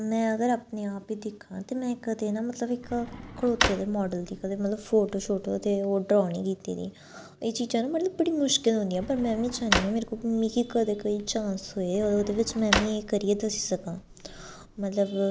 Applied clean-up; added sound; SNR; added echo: none; Drawer open or close; 7 dB; none.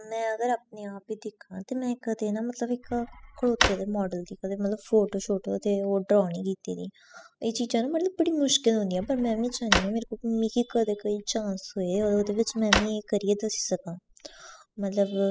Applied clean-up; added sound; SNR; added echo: classical method spectral subtraction.